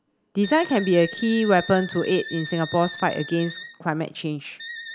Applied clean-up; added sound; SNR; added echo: none; Wind instrument, woodwind instrument; 14 dB; none.